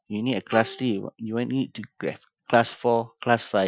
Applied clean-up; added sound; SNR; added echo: classical method Wiener filter.